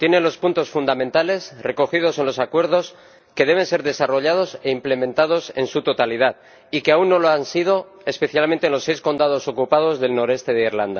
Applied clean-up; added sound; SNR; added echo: none; none; none; none.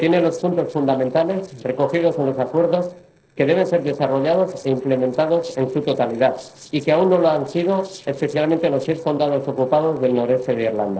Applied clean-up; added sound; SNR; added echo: neural separator model SepFormer DNS4.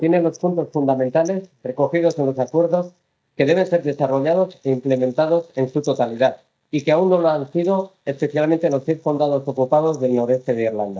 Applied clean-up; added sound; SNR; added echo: neural mask model DeepFilterNet 3.